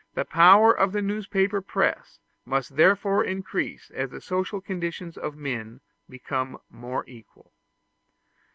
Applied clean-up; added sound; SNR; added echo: none; none; none; none.